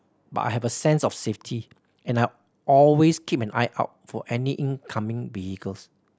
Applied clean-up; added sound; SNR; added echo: none; none; none; none.